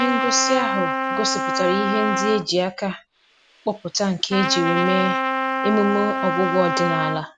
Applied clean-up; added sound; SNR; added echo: none; Trumpet; 1 dB; none.